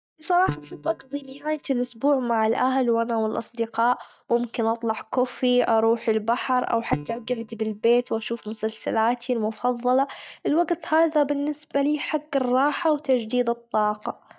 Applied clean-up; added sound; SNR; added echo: neural mask model DeepFilterNet 3.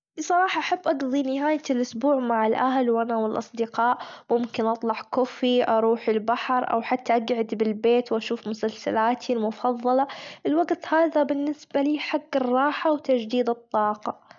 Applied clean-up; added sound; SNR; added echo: none; none; none; none.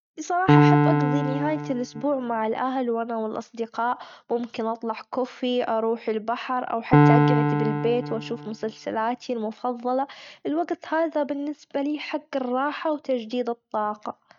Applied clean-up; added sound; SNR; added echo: neural mask model RNNoise.